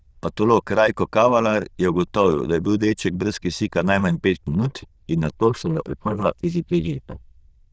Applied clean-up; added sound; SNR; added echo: neural diffusion model UNIVERSE++.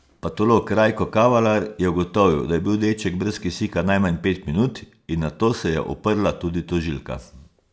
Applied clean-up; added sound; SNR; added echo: none; none; none; none.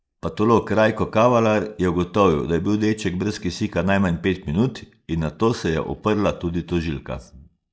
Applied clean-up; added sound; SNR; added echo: neural mask model Resemble Enhance denoiser.